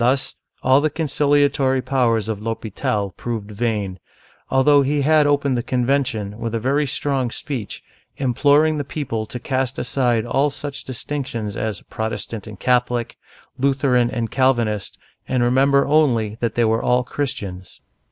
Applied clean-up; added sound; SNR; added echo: none; none; none; none.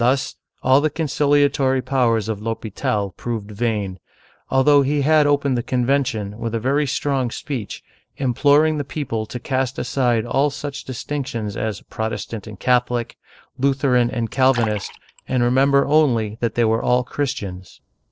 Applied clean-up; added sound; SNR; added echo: neural separator model SepFormer DNS4.